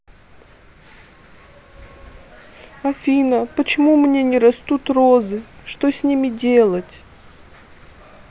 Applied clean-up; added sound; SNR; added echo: none; none; none; none.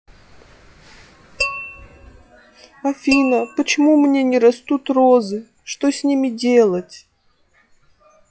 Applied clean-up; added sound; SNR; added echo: classical method log-MMSE.